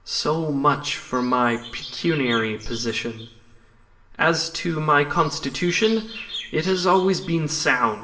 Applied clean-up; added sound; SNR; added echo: none; Chirp, tweet; 16 dB; reverberation time 2.0 s.